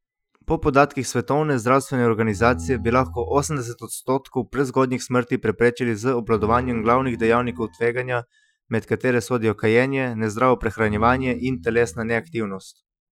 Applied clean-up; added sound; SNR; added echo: classical method Wiener filter.